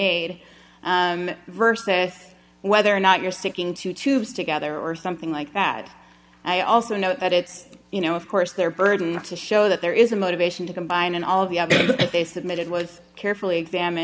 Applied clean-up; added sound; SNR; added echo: none; none; none; none.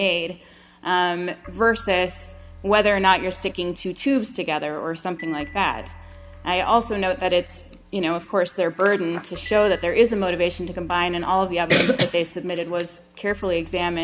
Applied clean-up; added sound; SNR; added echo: none; Glockenspiel + Keyboard (musical); 20 dB; none.